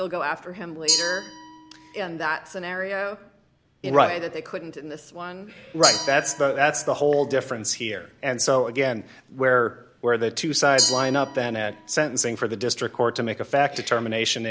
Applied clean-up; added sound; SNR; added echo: none; Glass; 9 dB; none.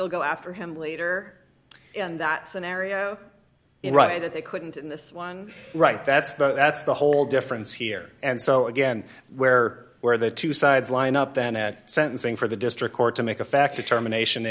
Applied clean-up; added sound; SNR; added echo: none; none; none; none.